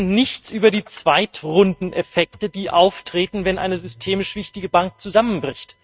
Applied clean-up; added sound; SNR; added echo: neural mask model RNNoise.